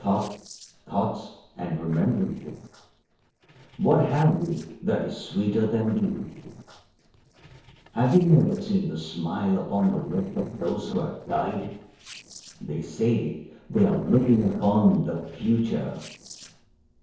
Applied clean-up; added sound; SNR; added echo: neural separator model SepFormer DNS4.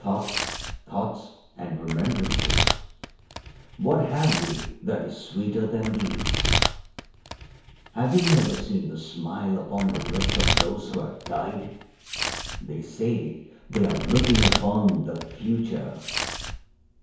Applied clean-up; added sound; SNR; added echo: none; Domestic sounds, home sounds; 2 dB; reverberation time 1.0 s.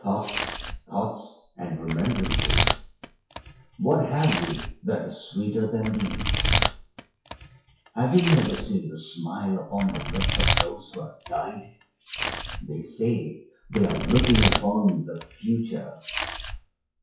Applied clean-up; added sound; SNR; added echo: classical method WPE with log-MMSE.